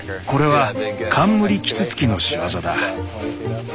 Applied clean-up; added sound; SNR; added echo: none; none; none; none.